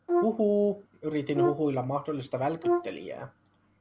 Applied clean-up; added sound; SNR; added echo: none; Brass instrument; 2 dB; none.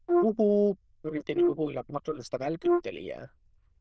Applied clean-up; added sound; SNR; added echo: neural diffusion model UNIVERSE++.